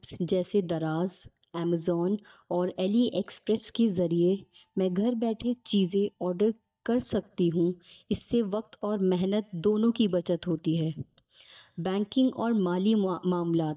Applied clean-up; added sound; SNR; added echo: neural mask model DeepFilterNet 3.